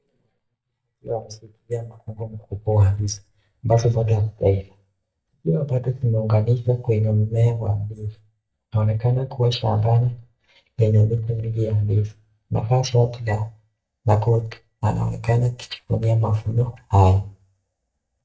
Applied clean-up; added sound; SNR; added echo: neural mask model DeepFilterNet 3.